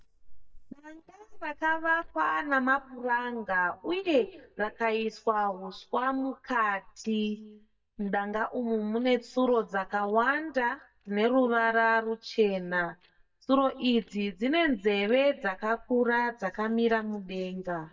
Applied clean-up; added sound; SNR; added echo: neural mask model DeepFilterNet 3.